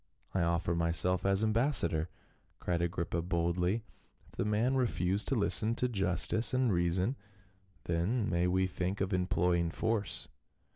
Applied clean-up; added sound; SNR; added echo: none; none; none; none.